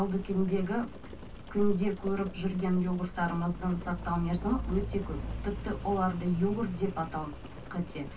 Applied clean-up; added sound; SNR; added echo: none; Rain; 10 dB; reverberation time 0.1 s.